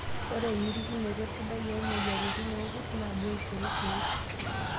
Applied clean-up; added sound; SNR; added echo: none; Water; -3 dB; none.